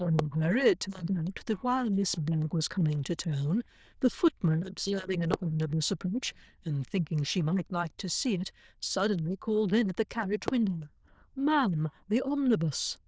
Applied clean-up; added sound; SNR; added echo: neural diffusion model UNIVERSE++.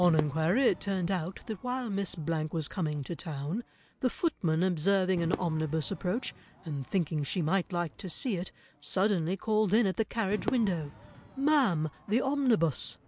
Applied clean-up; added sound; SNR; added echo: none; Crowd / Fireworks; 16 dB; none.